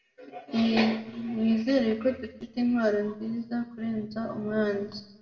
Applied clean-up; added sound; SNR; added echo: none; none; none; reverberation time 0.8 s.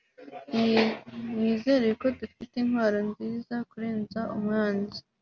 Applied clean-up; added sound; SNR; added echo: none; none; none; none.